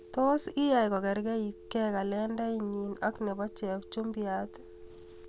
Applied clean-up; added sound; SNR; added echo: none; Telephone; 20 dB; none.